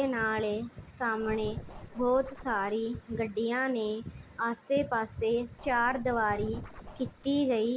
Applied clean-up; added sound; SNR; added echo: none; Scratching (performance technique); 16 dB; none.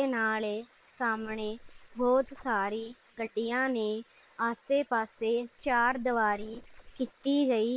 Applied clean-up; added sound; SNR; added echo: neural separator model SepFormer WHAM!.